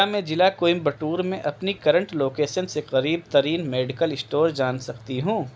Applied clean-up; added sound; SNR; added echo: none; none; none; none.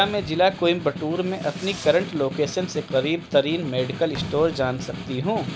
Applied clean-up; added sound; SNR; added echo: none; Fireworks + Snare drum; 11 dB; none.